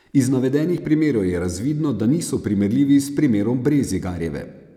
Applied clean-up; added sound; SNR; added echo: none; none; none; none.